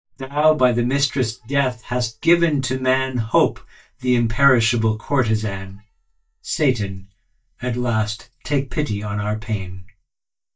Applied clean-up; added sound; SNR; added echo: neural mask model DeepFilterNet 3.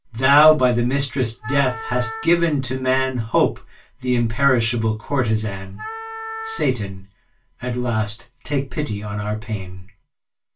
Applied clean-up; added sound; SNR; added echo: none; Wind instrument, woodwind instrument; 12 dB; reverberation time 0.2 s.